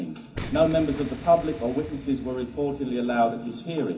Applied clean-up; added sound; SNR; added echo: none; Boom; 15 dB; reverberation time 0.3 s.